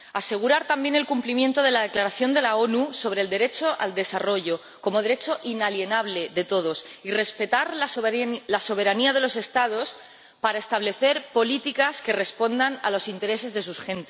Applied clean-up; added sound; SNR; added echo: none; none; none; none.